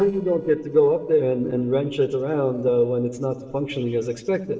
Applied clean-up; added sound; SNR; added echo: neural separator model SepFormer DNS4.